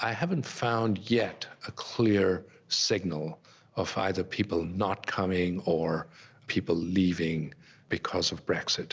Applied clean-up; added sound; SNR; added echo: none; none; none; none.